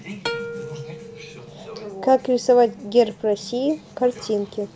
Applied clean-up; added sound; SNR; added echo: none; Plucked string instrument; 14 dB; none.